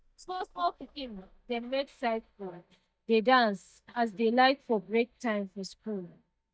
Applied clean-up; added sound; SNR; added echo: neural mask model DeepFilterNet 3.